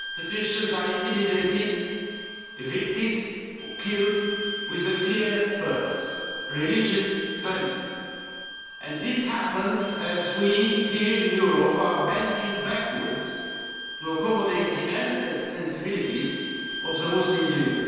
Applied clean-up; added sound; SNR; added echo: none; Bowed string instrument; 9 dB; reverberation time 2.1 s.